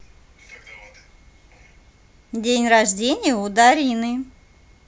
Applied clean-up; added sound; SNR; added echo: none; none; none; none.